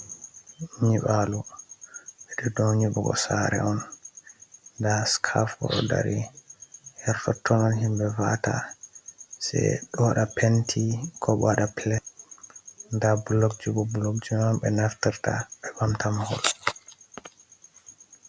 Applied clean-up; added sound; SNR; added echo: none; none; none; none.